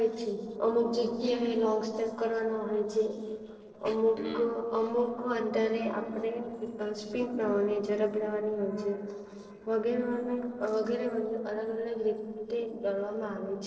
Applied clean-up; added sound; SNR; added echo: neural separator model SepFormer DNS4.